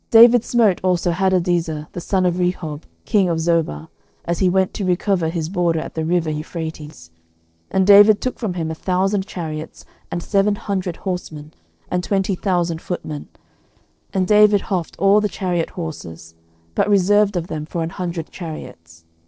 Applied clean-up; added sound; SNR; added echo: neural separator model SepFormer DNS4.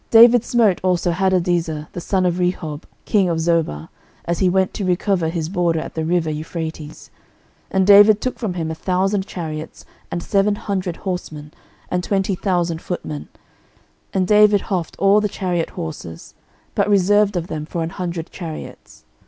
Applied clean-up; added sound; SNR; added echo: none; none; none; none.